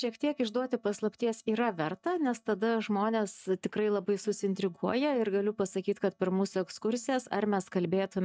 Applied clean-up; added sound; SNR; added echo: neural mask model DeepFilterNet 3.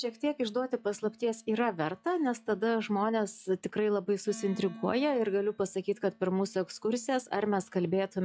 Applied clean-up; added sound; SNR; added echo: classical method log-MMSE.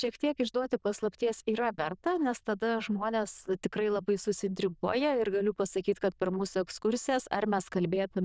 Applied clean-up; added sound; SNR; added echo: neural diffusion model UNIVERSE++.